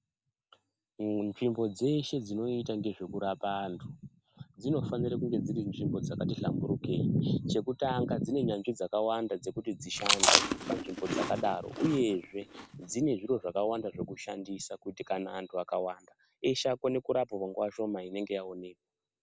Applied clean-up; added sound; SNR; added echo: none; Chewing, mastication; -2 dB; none.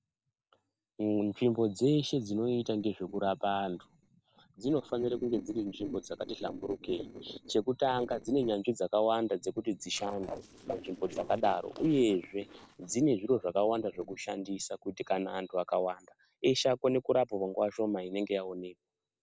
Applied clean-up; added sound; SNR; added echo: neural separator model SepFormer DNS4.